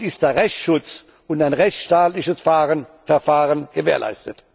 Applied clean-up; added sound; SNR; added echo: none; none; none; none.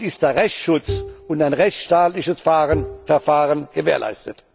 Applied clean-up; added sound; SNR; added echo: none; Bowed string instrument; 13 dB; none.